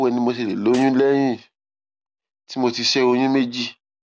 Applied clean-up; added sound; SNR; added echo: none; Cutlery, silverware; 20 dB; none.